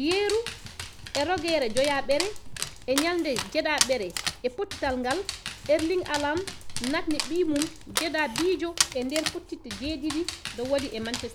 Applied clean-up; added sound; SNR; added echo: none; Dog; 6 dB; none.